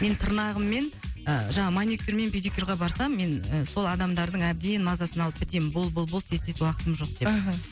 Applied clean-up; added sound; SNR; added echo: none; none; none; none.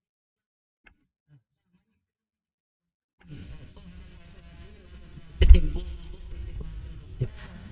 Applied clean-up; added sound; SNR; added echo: neural mask model DeepFilterNet 3.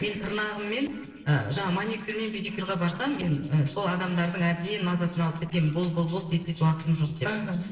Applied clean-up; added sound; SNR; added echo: neural separator model SepFormer DNS4.